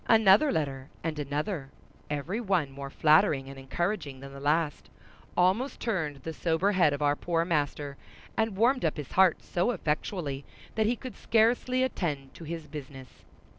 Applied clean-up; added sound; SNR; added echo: none; none; none; none.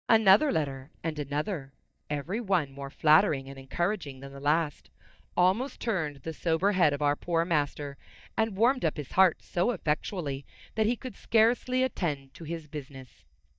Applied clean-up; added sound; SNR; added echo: neural mask model DeepFilterNet 3.